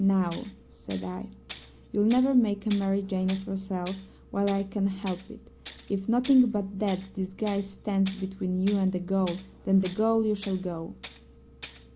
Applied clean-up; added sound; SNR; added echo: none; Tools; 17 dB; none.